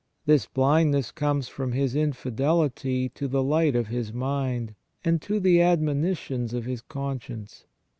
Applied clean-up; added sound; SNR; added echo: none; none; none; none.